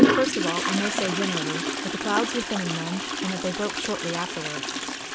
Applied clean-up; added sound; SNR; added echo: none; Toilet flush; -3 dB; none.